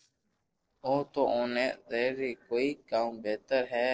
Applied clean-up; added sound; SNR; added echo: neural separator model SepFormer DNS4.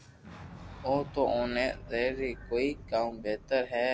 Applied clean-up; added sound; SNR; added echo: none; Boom; 16 dB; none.